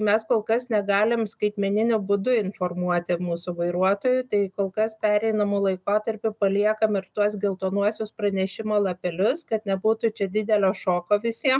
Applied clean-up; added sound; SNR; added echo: none; none; none; none.